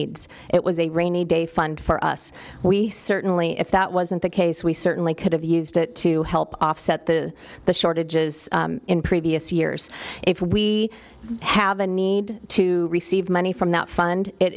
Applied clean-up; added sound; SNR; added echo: none; none; none; none.